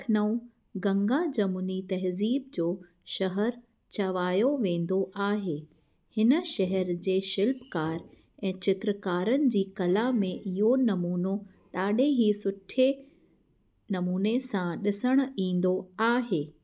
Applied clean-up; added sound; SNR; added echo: none; none; none; none.